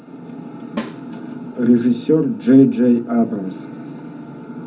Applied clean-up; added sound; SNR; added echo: none; Snare drum; 17 dB; reverberation time 0.3 s.